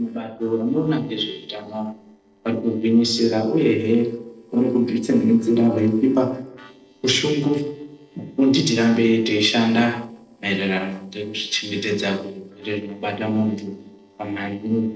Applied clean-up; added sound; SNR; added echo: neural separator model SepFormer DNS4.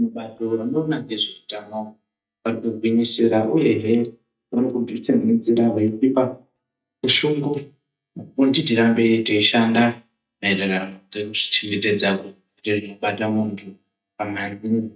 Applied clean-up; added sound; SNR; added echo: neural mask model DeepFilterNet 3.